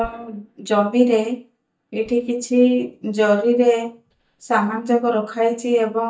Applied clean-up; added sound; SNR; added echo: neural mask model DeepFilterNet 3.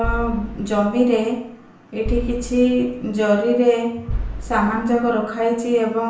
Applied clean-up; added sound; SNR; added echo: none; Boom; 10 dB; reverberation time 0.5 s.